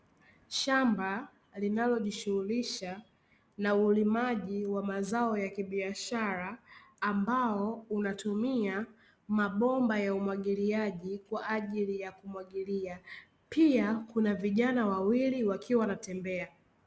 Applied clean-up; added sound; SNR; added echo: none; none; none; none.